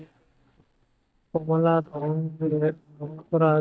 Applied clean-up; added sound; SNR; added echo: neural mask model DeepFilterNet 3.